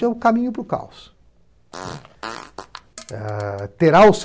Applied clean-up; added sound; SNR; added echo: none; Fart; 18 dB; none.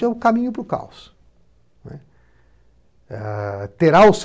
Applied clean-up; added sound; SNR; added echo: none; none; none; none.